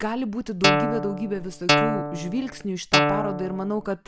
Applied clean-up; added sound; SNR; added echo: none; Guitar; -4 dB; none.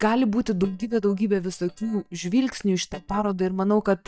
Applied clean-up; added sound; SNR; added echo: neural mask model DeepFilterNet 3.